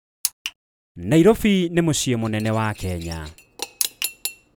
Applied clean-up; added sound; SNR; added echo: none; Cutlery, silverware / Dishes, pots, and pans; 13 dB; none.